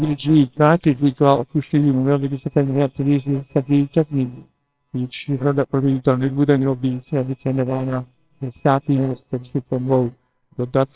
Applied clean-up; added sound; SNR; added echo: neural separator model SepFormer WHAMR!.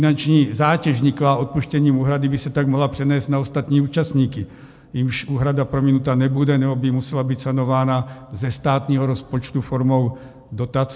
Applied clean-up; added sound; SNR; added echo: none; none; none; none.